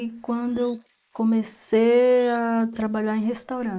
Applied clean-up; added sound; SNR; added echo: neural mask model Resemble Enhance denoiser.